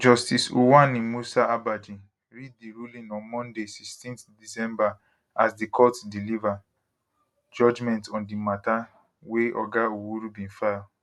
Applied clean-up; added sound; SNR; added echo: none; none; none; none.